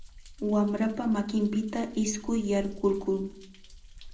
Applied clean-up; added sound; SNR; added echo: none; Thunder; 17 dB; reverberation time 0.5 s.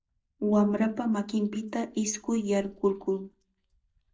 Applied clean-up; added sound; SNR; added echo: neural mask model DeepFilterNet 3.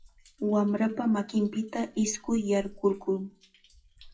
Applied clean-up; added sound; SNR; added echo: classical method WPE with log-MMSE.